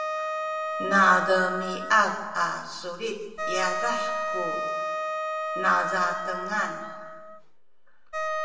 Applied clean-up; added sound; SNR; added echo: none; Wind instrument, woodwind instrument; 3 dB; reverberation time 1.2 s.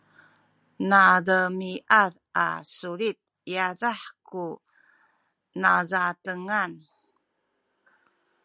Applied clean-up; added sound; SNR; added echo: none; none; none; none.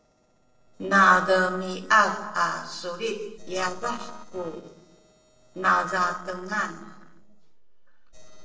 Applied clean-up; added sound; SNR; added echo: neural separator model SepFormer DNS4.